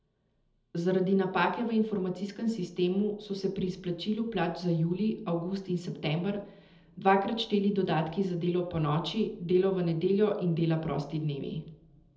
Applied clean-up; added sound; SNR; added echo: none; none; none; reverberation time 0.8 s.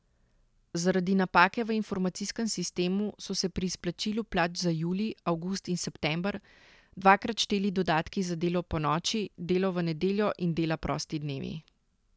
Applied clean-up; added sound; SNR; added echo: none; none; none; none.